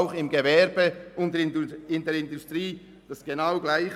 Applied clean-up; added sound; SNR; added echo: none; none; none; none.